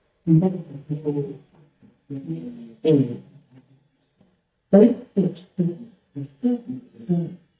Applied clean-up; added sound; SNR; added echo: neural mask model DeepFilterNet 3.